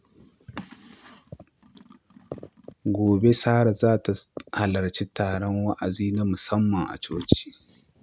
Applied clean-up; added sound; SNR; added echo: none; none; none; none.